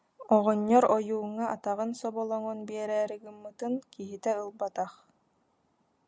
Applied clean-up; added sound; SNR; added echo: none; none; none; none.